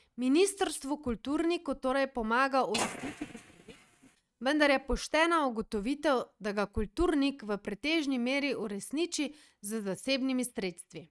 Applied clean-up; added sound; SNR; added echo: neural mask model RNNoise.